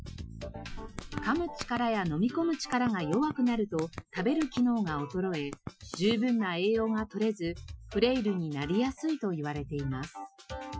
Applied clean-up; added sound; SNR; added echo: classical method Wiener filter.